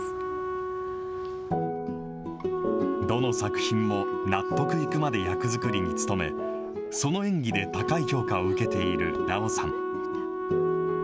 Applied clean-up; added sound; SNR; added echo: none; Wind instrument, woodwind instrument; 3 dB; none.